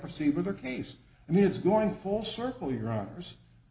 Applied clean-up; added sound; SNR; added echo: none; none; none; none.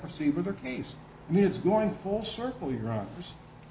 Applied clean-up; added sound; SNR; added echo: none; Cricket; 19 dB; none.